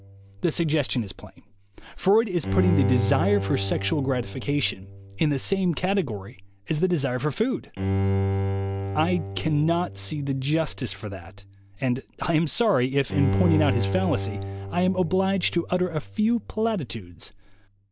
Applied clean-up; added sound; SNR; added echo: none; Bowed string instrument; 5 dB; none.